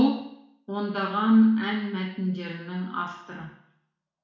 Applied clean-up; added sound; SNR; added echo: none; none; none; reverberation time 0.7 s.